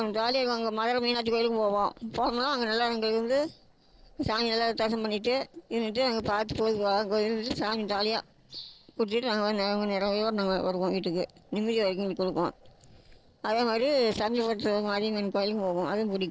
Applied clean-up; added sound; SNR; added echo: neural separator model SepFormer DNS4.